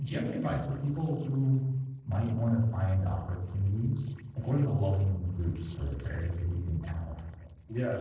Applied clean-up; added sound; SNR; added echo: neural separator model SepFormer DNS4.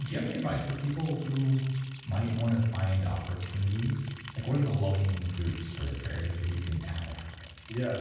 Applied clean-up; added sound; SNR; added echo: none; Liquid; 17 dB; reverberation time 1.2 s.